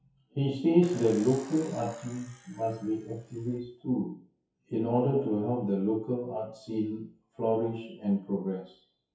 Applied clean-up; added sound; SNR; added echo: classical method WPE with log-MMSE.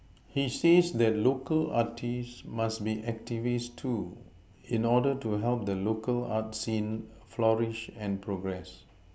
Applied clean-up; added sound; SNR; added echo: none; none; none; none.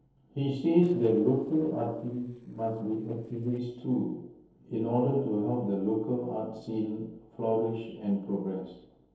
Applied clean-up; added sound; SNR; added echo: neural separator model SepFormer DNS4.